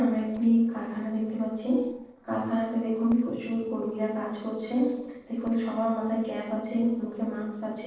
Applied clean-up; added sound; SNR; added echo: neural separator model SepFormer DNS4.